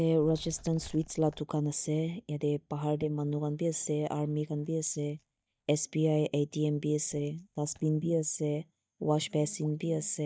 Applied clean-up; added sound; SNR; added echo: neural mask model DeepFilterNet 3.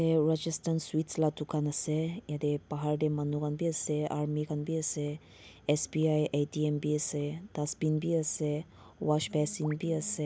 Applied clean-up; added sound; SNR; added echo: none; none; none; none.